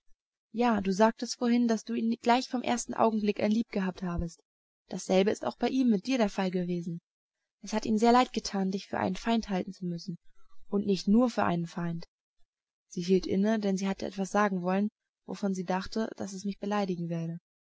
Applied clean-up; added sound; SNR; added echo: none; none; none; none.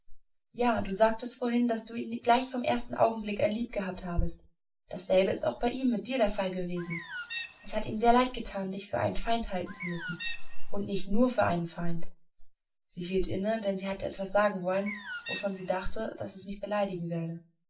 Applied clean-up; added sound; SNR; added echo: none; Bird; 10 dB; reverberation time 0.2 s.